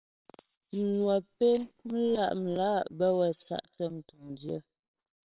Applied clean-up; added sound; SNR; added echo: neural separator model SepFormer WHAMR!.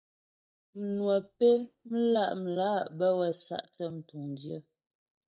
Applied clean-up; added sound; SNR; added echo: neural mask model DeepFilterNet 3.